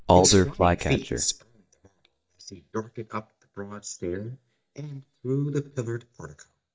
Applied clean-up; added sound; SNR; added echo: neural mask model DeepFilterNet 3.